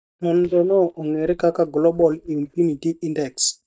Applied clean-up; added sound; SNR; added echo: neural mask model DeepFilterNet 3.